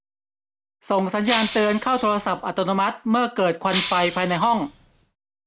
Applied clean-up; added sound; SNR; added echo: none; Shatter; 3 dB; none.